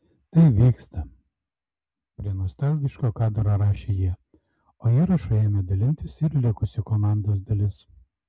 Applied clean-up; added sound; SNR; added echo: none; none; none; none.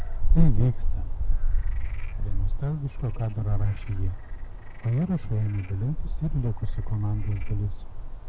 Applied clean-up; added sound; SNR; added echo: none; Frog; -5 dB; none.